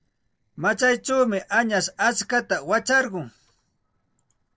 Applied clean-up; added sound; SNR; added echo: neural separator model SepFormer DNS4.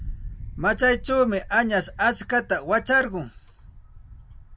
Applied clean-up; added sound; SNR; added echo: none; Wind; 14 dB; none.